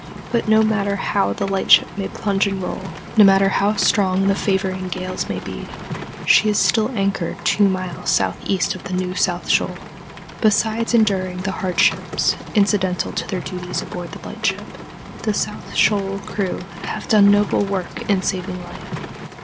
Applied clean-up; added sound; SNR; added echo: none; Rain; 12 dB; none.